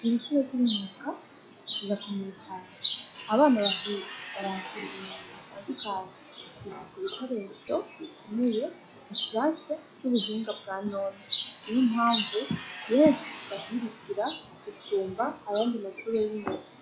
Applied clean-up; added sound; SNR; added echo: classical method log-MMSE.